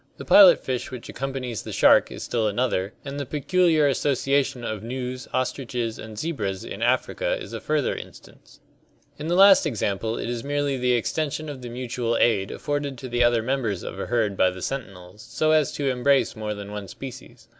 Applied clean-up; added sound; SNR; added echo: none; none; none; none.